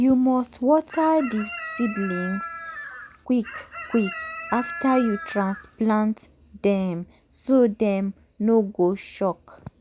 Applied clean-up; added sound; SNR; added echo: none; Chicken, rooster; 12 dB; none.